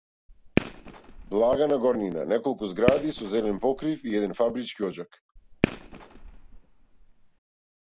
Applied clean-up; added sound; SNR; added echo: none; Fireworks; 6 dB; none.